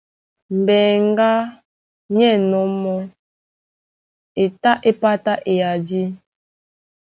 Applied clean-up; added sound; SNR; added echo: none; none; none; none.